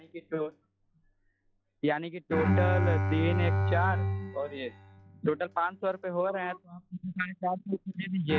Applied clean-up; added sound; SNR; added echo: classical method log-MMSE.